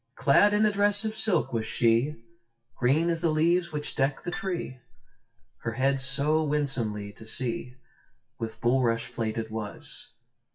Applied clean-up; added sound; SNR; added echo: classical method WPE with log-MMSE.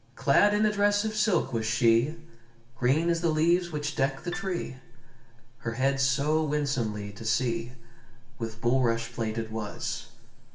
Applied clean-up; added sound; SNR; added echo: none; Piano; 19 dB; reverberation time 0.6 s.